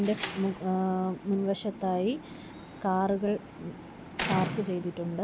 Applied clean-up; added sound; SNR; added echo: none; Slam; 10 dB; none.